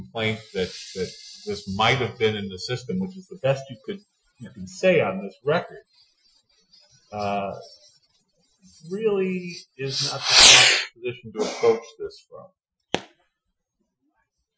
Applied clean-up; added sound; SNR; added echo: classical method Wiener filter.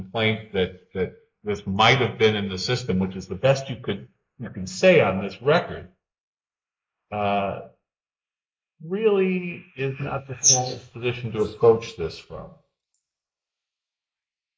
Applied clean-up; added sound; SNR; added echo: neural mask model Resemble Enhance denoiser.